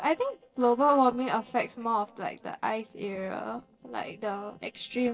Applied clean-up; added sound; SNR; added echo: neural separator model SepFormer DNS4.